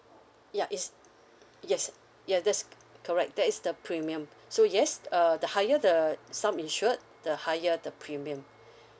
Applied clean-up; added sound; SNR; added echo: none; none; none; none.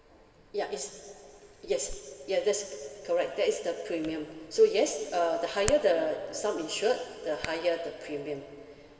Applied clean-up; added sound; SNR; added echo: none; Hands; 17 dB; reverberation time 2.5 s.